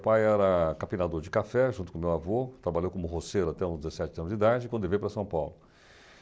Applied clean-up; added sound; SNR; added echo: none; none; none; none.